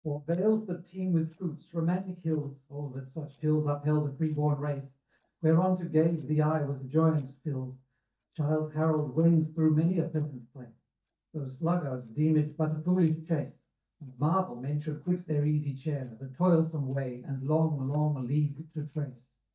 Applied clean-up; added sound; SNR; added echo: neural mask model DeepFilterNet 3.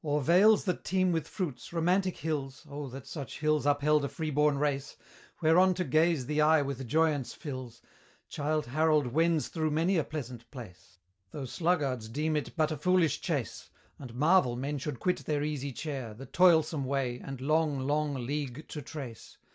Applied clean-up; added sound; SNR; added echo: none; none; none; none.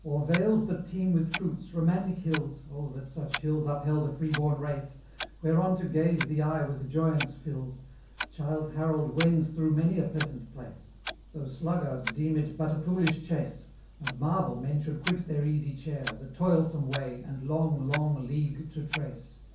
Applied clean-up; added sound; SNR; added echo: none; Clock; 13 dB; reverberation time 0.6 s.